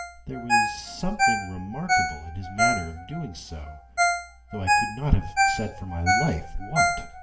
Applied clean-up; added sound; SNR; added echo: none; Ringtone; -4 dB; reverberation time 0.7 s.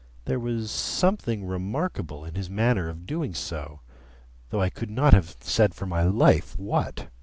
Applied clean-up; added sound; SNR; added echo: none; none; none; none.